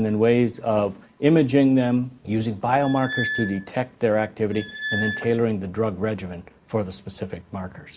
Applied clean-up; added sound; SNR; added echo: none; Squeak; 8 dB; none.